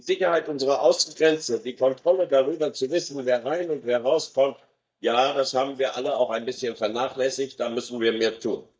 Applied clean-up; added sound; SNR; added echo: neural mask model DeepFilterNet 3.